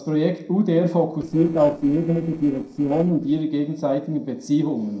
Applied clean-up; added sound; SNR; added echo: neural separator model SepFormer DNS4.